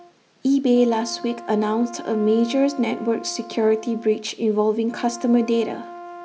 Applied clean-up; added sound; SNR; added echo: none; Brass instrument; 17 dB; none.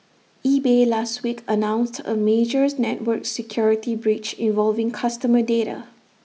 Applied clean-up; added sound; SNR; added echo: none; none; none; none.